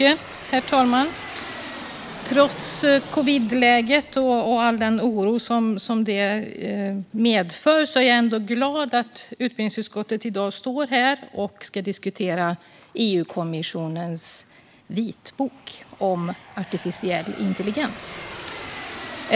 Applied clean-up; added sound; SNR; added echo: none; Aircraft; 18 dB; none.